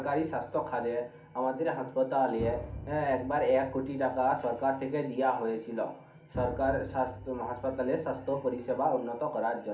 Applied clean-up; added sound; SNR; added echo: none; Drum; 16 dB; reverberation time 0.4 s.